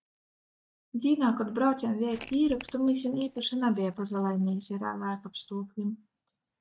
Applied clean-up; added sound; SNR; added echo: neural mask model DeepFilterNet 3.